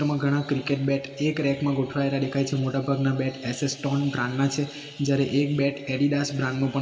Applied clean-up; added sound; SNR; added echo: none; none; none; reverberation time 2.8 s.